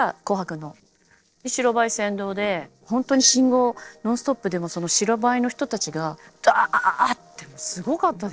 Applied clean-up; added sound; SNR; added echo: neural separator model SepFormer DNS4.